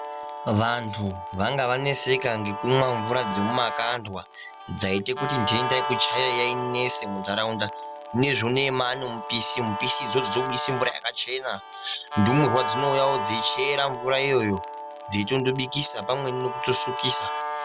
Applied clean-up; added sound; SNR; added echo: none; Guitar; 6 dB; none.